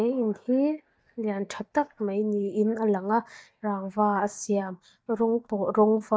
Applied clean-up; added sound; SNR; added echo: neural mask model DeepFilterNet 3.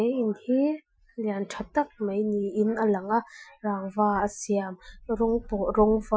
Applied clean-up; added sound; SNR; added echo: classical method Wiener filter.